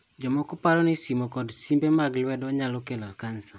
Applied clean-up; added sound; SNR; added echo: none; none; none; none.